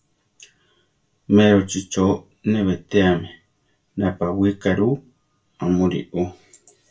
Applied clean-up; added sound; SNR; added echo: none; none; none; reverberation time 0.2 s.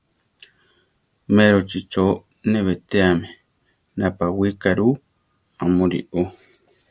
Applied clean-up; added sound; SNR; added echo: none; none; none; none.